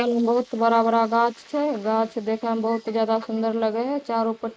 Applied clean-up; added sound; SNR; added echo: neural mask model Resemble Enhance denoiser.